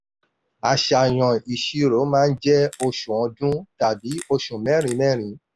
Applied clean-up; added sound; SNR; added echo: none; Crackle; 19 dB; none.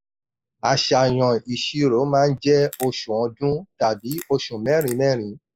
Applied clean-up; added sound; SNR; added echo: neural mask model Resemble Enhance denoiser.